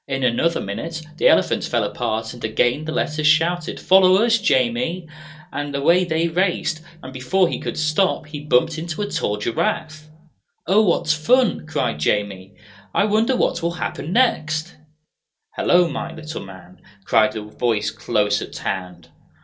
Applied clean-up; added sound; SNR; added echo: none; none; none; reverberation time 0.2 s.